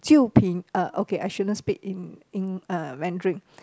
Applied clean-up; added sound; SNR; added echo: none; none; none; none.